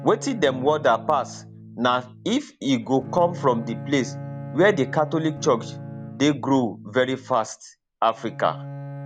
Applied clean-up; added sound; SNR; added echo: none; Electric guitar / Strum + Bowed string instrument; 13 dB; none.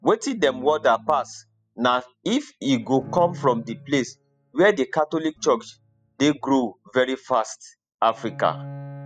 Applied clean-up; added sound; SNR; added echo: classical method spectral subtraction.